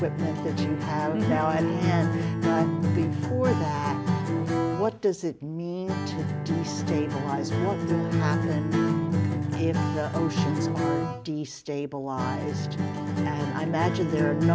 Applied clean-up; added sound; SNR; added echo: none; Acoustic guitar; -3 dB; none.